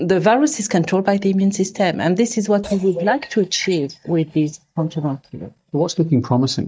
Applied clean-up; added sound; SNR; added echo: neural mask model DeepFilterNet 3.